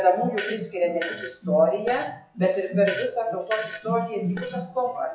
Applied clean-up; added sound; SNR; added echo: classical method log-MMSE.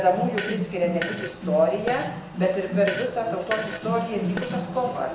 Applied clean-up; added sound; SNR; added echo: none; Fart; 11 dB; none.